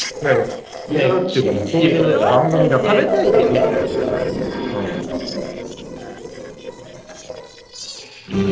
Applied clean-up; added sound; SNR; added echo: neural separator model SepFormer DNS4.